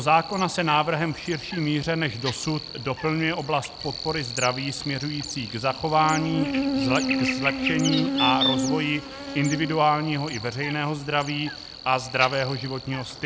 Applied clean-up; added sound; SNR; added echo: none; Buzz; 4 dB; none.